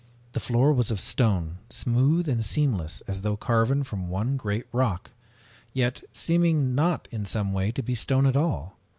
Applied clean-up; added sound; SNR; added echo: none; none; none; none.